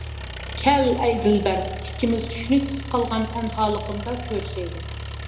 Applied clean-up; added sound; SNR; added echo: none; Engine; 8 dB; reverberation time 0.7 s.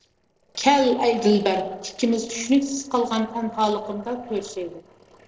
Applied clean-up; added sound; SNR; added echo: neural separator model SepFormer DNS4.